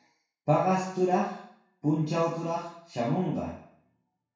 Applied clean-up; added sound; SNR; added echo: none; none; none; reverberation time 0.6 s.